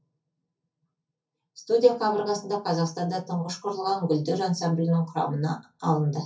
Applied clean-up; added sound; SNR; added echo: none; none; none; reverberation time 0.3 s.